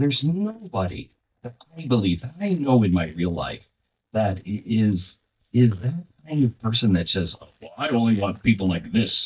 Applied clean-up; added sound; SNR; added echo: neural mask model DeepFilterNet 3.